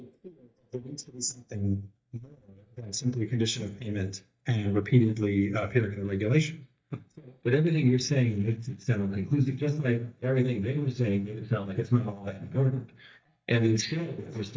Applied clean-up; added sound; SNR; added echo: neural mask model DeepFilterNet 3.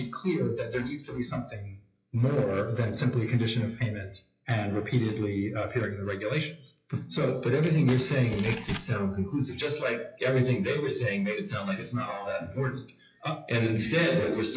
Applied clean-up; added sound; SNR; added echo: classical method WPE with log-MMSE.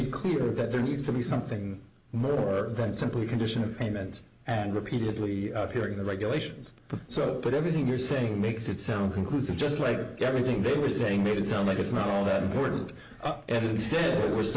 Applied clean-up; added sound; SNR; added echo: none; none; none; none.